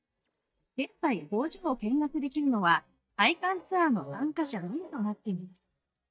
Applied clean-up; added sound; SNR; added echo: neural mask model DeepFilterNet 3.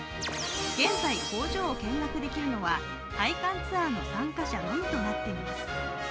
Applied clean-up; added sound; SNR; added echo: none; Bowed string instrument + Knock; 11 dB; none.